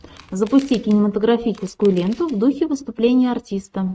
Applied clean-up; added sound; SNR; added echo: neural mask model RNNoise.